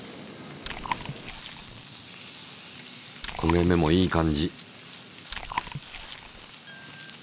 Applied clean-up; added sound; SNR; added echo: none; Chewing, mastication; 7 dB; none.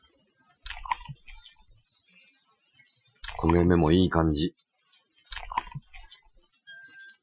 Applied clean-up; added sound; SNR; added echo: classical method Wiener filter.